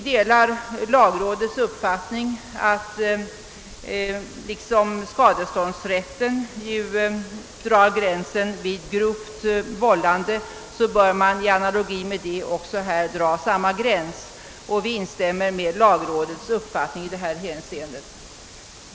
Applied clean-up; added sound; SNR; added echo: none; none; none; none.